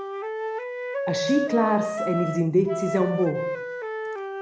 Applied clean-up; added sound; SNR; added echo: none; Wind instrument, woodwind instrument; 4 dB; none.